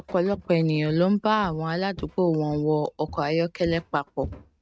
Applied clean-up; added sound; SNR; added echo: neural mask model RNNoise.